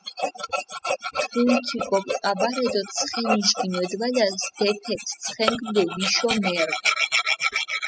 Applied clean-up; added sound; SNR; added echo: classical method spectral subtraction.